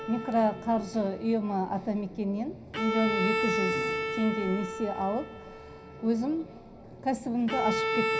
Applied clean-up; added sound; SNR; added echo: none; Bowed string instrument; 4 dB; reverberation time 0.4 s.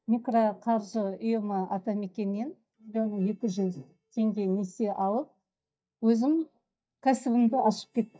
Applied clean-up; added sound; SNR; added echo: neural mask model DeepFilterNet 3.